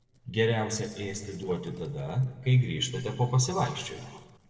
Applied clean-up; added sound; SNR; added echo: neural separator model SepFormer DNS4.